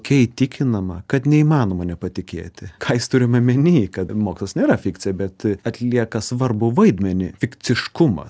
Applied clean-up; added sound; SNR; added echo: none; none; none; none.